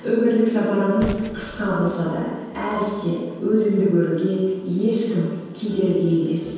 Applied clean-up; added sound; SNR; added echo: none; Gunshot, gunfire; 16 dB; reverberation time 1.2 s.